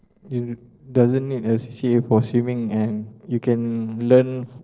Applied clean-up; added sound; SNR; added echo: neural separator model SepFormer DNS4.